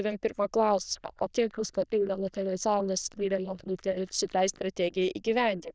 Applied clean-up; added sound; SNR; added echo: neural diffusion model UNIVERSE++.